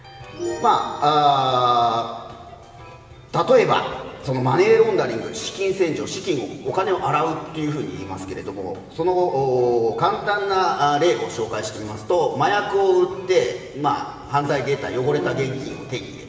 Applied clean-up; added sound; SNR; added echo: none; none; none; reverberation time 2.2 s.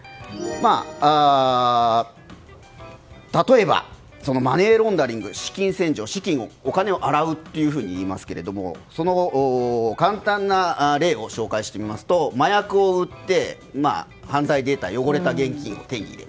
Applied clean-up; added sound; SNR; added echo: none; none; none; none.